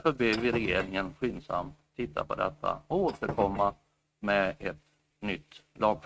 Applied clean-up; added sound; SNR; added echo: neural mask model RNNoise.